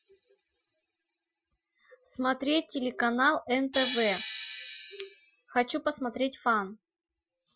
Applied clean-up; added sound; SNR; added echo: classical method Wiener filter.